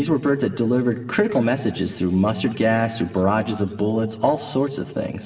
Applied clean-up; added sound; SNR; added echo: none; none; none; reverberation time 2.8 s.